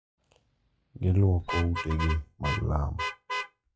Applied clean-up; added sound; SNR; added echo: classical method log-MMSE.